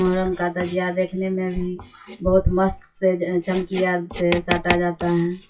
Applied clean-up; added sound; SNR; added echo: classical method WPE with log-MMSE.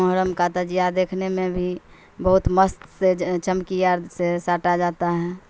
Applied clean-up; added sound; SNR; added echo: none; none; none; none.